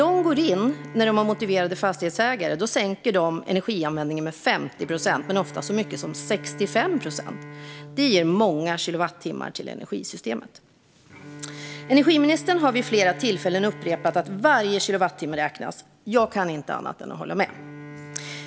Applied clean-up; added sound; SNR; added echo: none; Bowed string instrument; 18 dB; none.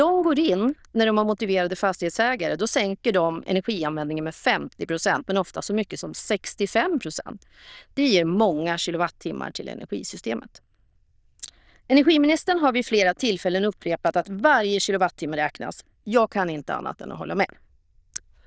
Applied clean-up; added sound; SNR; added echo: neural diffusion model UNIVERSE++.